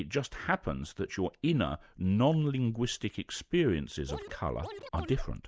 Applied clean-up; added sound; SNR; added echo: none; Scratching (performance technique); 13 dB; none.